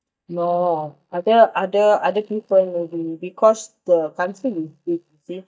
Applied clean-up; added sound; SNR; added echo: neural mask model DeepFilterNet 3.